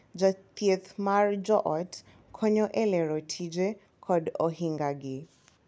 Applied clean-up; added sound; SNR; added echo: none; none; none; none.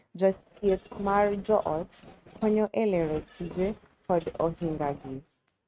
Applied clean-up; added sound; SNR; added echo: neural mask model RNNoise.